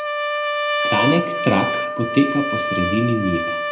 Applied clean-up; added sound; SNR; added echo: none; Trumpet; 1 dB; reverberation time 0.7 s.